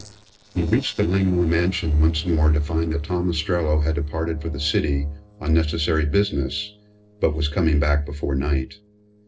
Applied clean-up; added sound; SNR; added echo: neural separator model SepFormer DNS4.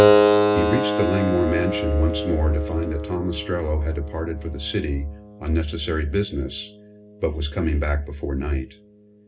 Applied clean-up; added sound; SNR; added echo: none; Keyboard (musical); 0 dB; reverberation time 0.2 s.